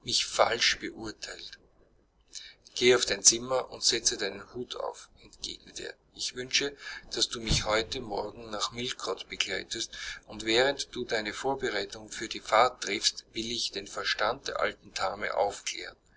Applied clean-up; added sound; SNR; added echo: neural separator model SepFormer DNS4.